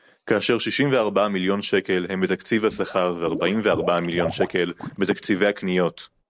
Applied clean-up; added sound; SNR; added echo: none; Liquid; 12 dB; none.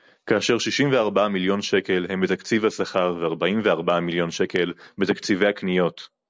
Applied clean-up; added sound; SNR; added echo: none; none; none; none.